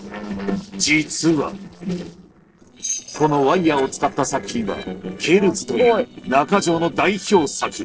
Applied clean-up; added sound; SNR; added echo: neural separator model SepFormer DNS4.